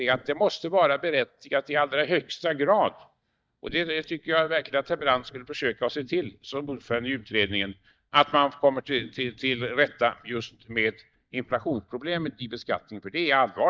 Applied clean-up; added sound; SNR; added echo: neural mask model DeepFilterNet 3.